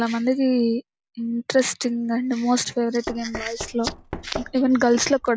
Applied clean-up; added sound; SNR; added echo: none; Knock; 14 dB; none.